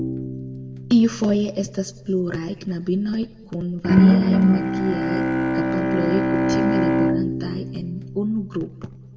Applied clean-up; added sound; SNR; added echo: none; Bowed string instrument; -2 dB; reverberation time 1.0 s.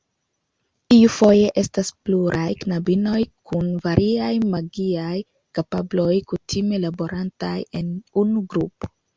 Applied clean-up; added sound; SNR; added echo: none; none; none; none.